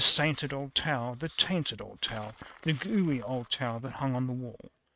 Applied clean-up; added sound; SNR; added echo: neural mask model RNNoise.